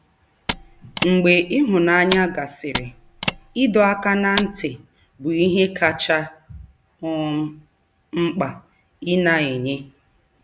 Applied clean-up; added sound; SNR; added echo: none; Mechanisms; 9 dB; none.